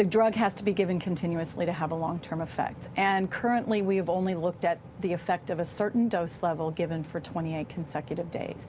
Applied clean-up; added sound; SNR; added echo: none; none; none; none.